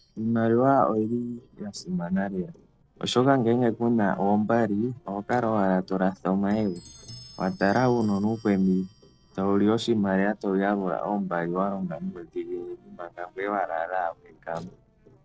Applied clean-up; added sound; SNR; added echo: neural separator model SepFormer DNS4.